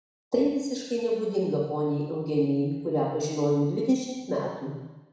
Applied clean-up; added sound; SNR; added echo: none; none; none; reverberation time 1.1 s.